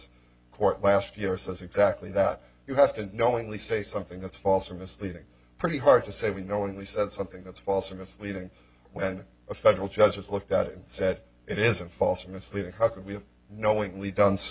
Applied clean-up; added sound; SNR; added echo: none; none; none; none.